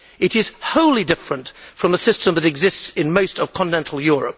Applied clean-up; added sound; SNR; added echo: none; none; none; none.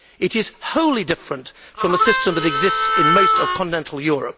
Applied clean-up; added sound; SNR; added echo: none; Harmonica; -3 dB; none.